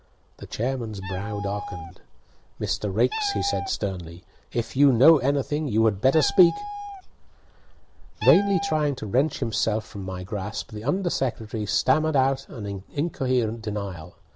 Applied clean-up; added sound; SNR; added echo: none; Meow; 10 dB; none.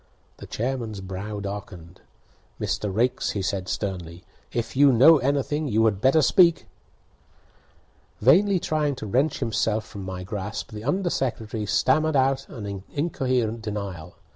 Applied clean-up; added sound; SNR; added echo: none; none; none; none.